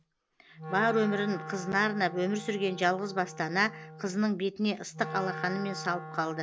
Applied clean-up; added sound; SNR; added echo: none; Wind instrument, woodwind instrument; 12 dB; none.